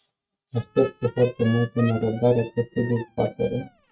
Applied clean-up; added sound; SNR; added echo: neural mask model RNNoise.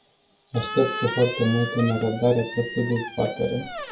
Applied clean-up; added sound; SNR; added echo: none; Squeak; 10 dB; none.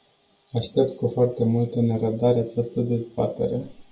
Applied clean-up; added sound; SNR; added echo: none; none; none; none.